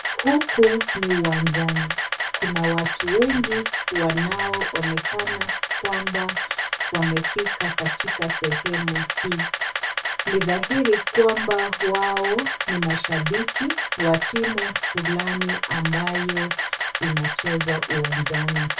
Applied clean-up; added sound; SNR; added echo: none; Camera; 0 dB; reverberation time 0.2 s.